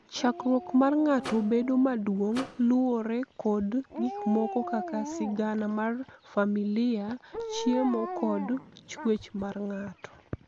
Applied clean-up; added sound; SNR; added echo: none; Dog + Microwave oven; 12 dB; none.